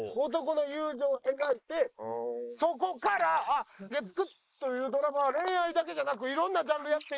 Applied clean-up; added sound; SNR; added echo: neural mask model Resemble Enhance denoiser.